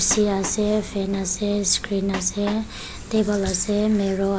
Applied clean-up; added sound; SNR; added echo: none; Train; 17 dB; none.